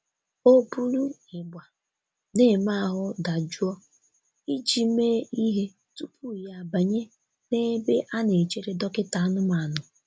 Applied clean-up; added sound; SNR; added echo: none; none; none; none.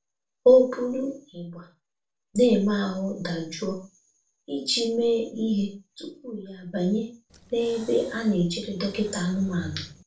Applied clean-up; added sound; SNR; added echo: neural separator model SepFormer DNS4.